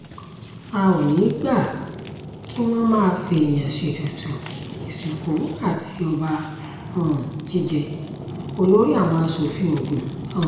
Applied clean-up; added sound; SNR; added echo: none; Fire; 12 dB; reverberation time 1.0 s.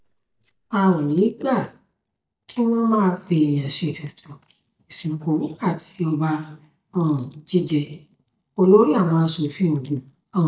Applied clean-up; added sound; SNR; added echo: neural mask model DeepFilterNet 3.